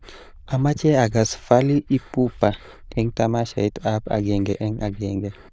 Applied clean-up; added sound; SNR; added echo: neural diffusion model UNIVERSE++.